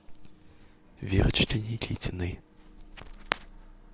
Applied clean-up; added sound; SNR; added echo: none; none; none; none.